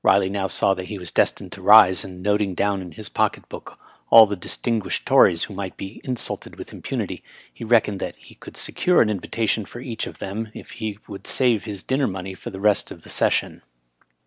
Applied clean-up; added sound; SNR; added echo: none; none; none; none.